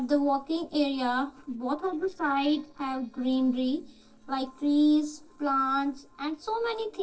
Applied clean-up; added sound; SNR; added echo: neural separator model SepFormer DNS4.